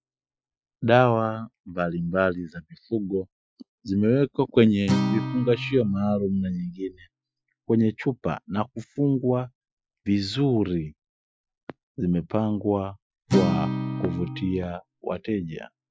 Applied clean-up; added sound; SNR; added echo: classical method Wiener filter.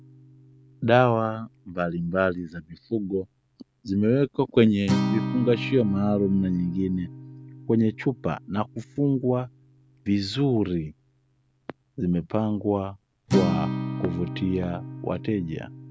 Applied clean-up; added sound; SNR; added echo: none; Acoustic guitar; 8 dB; none.